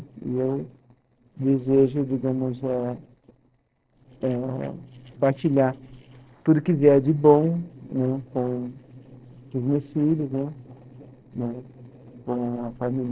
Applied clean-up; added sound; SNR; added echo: neural separator model SepFormer DNS4.